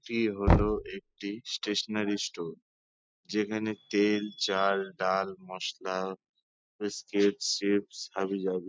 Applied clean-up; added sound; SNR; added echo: classical method spectral subtraction.